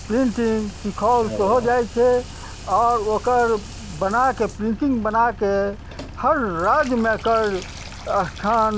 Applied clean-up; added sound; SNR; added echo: none; Engine + Bathtub (filling or washing) / Water tap, faucet; 14 dB; none.